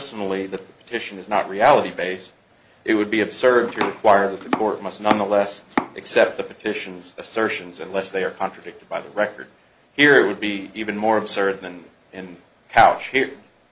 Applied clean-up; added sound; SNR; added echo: none; Domestic sounds, home sounds; 7 dB; none.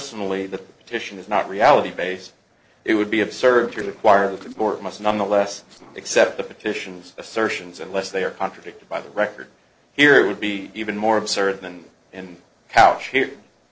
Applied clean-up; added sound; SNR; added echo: neural separator model SepFormer DNS4.